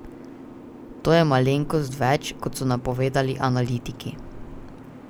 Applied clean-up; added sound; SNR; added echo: none; Boat, Water vehicle; 17 dB; none.